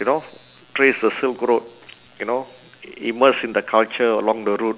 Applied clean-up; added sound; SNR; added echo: none; none; none; none.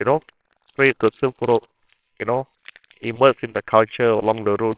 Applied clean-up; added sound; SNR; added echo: neural separator model SepFormer WHAMR!.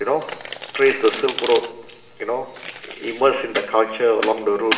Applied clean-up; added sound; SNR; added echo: none; Domestic sounds, home sounds; 11 dB; reverberation time 1.1 s.